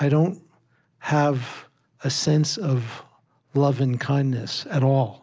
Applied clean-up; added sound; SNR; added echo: none; none; none; none.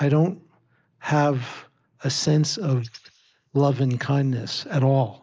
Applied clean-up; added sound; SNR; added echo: neural mask model Resemble Enhance denoiser.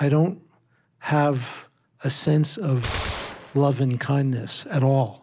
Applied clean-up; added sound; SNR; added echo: none; Gunshot, gunfire; 11 dB; none.